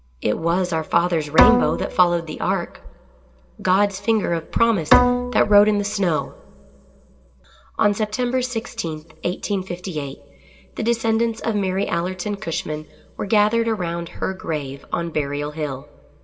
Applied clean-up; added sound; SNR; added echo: none; Bowed string instrument; 0 dB; reverberation time 0.3 s.